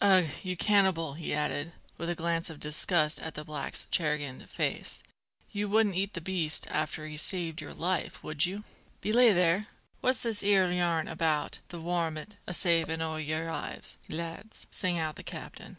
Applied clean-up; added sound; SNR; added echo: none; none; none; none.